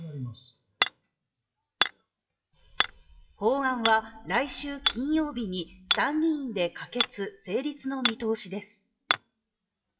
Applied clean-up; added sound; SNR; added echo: classical method WPE with log-MMSE.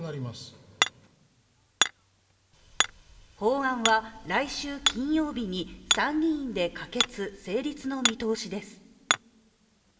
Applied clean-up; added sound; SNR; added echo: none; Hammer; 2 dB; reverberation time 1.5 s.